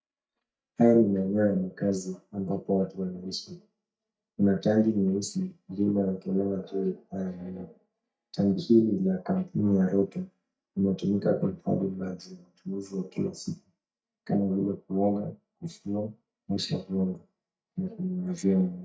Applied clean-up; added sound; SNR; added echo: neural mask model DeepFilterNet 3.